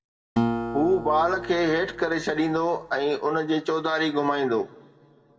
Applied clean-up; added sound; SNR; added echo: none; Acoustic guitar; 7 dB; reverberation time 1.6 s.